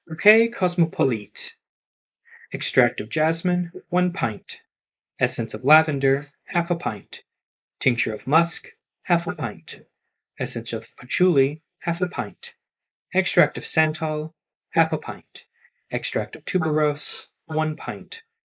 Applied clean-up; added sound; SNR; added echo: neural mask model Resemble Enhance denoiser.